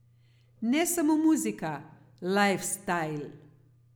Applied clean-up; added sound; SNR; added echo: none; none; none; none.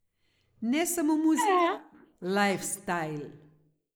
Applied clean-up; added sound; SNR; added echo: neural mask model Resemble Enhance denoiser.